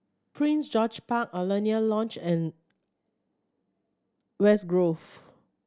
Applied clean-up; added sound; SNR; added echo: none; none; none; none.